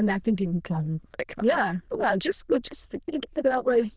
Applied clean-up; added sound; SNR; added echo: neural diffusion model UNIVERSE++.